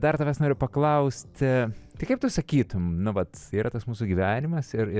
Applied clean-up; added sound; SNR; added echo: none; none; none; none.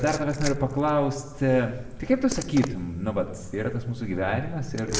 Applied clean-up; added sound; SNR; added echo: none; Liquid; 11 dB; reverberation time 1.6 s.